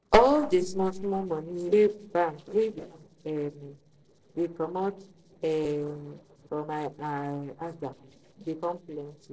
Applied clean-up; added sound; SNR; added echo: neural separator model SepFormer DNS4.